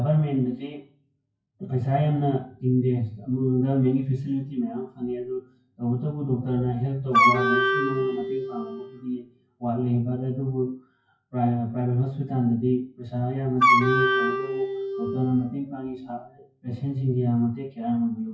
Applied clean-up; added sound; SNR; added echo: classical method WPE with log-MMSE.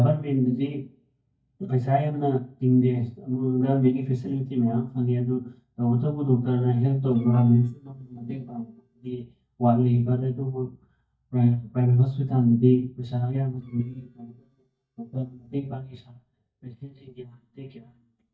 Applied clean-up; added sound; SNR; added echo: neural mask model DeepFilterNet 3.